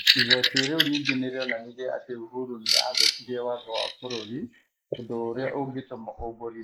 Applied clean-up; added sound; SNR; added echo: neural mask model Resemble Enhance denoiser.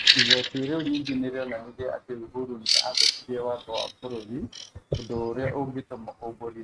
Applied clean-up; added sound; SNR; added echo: neural mask model RNNoise.